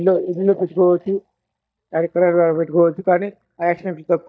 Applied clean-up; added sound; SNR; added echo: neural mask model DeepFilterNet 3.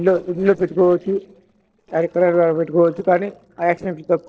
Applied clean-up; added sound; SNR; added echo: neural separator model SepFormer DNS4.